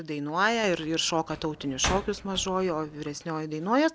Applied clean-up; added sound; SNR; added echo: none; Slam; 11 dB; none.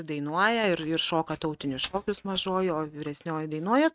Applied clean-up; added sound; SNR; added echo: neural mask model RNNoise.